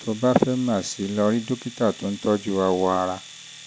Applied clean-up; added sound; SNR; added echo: none; Domestic sounds, home sounds; 19 dB; none.